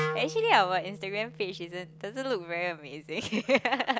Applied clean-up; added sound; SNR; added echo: none; Wind instrument, woodwind instrument; 11 dB; none.